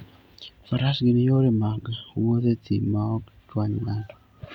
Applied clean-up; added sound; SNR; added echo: none; none; none; none.